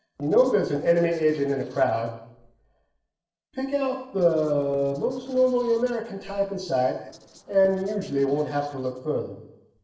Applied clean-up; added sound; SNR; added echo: neural separator model SepFormer DNS4.